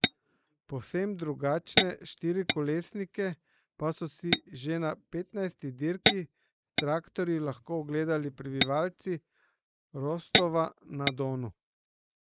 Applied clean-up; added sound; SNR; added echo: neural mask model Resemble Enhance denoiser.